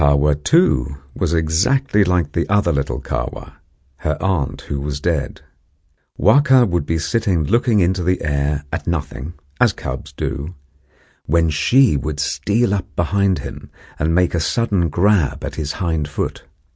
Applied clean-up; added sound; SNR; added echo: none; none; none; none.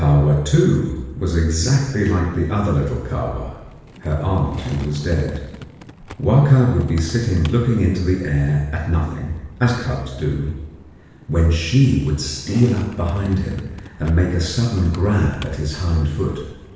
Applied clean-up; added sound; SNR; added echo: none; Skateboard; 20 dB; reverberation time 1.0 s.